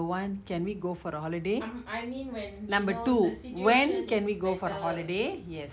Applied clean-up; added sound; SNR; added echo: none; none; none; none.